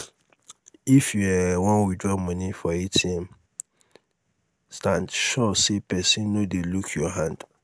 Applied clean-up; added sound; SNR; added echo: none; none; none; none.